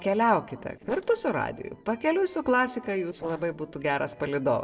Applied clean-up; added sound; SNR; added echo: neural separator model SepFormer DNS4.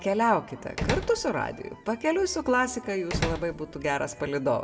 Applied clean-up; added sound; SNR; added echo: none; Slam; 9 dB; reverberation time 1.0 s.